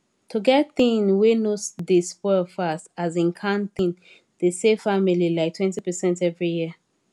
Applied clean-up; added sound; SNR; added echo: none; none; none; none.